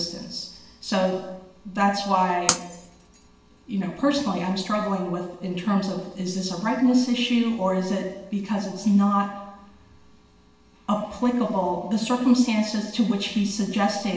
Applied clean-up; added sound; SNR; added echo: none; Shatter; 6 dB; reverberation time 0.9 s.